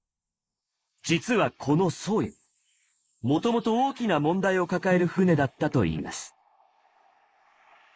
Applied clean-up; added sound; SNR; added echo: neural mask model Resemble Enhance denoiser.